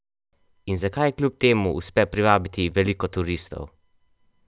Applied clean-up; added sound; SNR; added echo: none; none; none; none.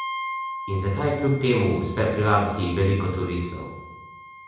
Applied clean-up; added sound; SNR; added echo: none; Wind instrument, woodwind instrument; 12 dB; reverberation time 0.9 s.